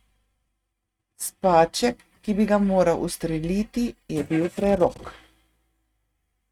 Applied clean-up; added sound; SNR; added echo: neural mask model RNNoise.